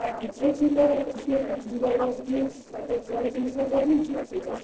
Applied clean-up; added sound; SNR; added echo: neural separator model SepFormer DNS4.